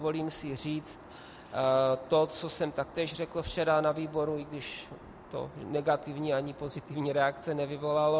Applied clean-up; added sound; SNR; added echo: none; Aircraft; 19 dB; none.